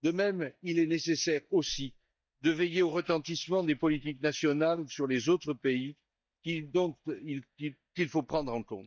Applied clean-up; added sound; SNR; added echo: neural mask model DeepFilterNet 3.